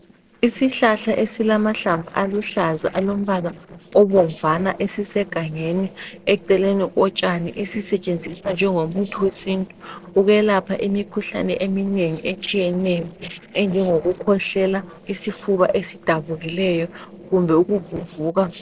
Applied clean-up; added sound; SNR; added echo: neural separator model SepFormer DNS4.